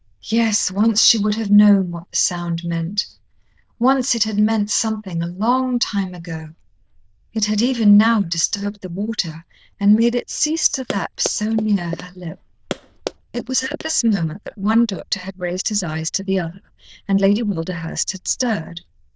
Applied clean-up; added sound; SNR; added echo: neural diffusion model UNIVERSE++.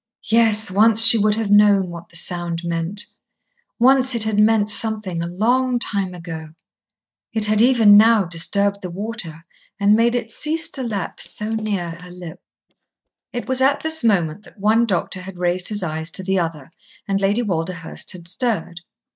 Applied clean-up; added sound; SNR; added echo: neural mask model DeepFilterNet 3.